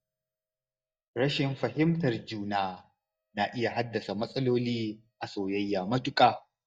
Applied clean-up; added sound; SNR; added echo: neural mask model DeepFilterNet 3.